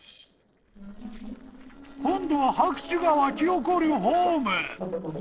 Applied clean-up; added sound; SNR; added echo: neural separator model SepFormer DNS4.